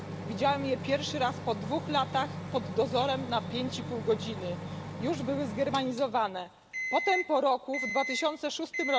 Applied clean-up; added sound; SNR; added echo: none; Microwave oven; 7 dB; none.